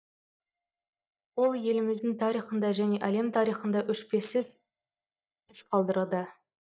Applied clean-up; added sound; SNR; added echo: neural mask model DeepFilterNet 3.